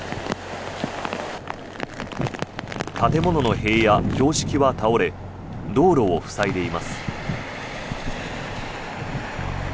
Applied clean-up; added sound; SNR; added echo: none; Bass guitar; 14 dB; none.